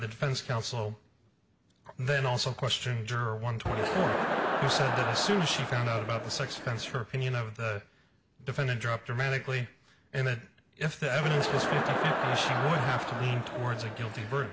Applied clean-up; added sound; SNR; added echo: none; Crowd; 0 dB; none.